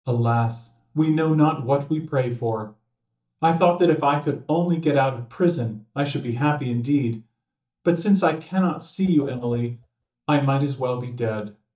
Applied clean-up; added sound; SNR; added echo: neural mask model DeepFilterNet 3.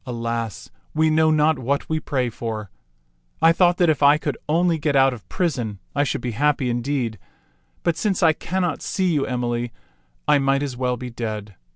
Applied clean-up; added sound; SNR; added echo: none; none; none; none.